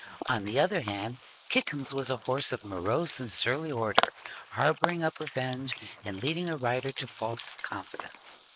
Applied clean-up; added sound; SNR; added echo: neural mask model Resemble Enhance denoiser.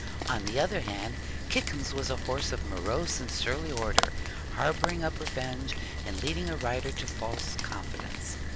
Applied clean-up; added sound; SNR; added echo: none; Rain; 0 dB; none.